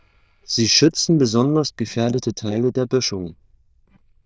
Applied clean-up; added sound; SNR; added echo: neural diffusion model UNIVERSE++.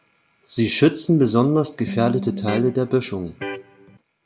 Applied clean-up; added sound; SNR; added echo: none; Electric guitar; 10 dB; none.